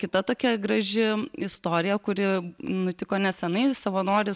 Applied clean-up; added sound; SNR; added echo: none; none; none; none.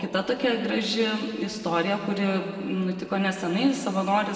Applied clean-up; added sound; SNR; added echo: none; none; none; reverberation time 2.2 s.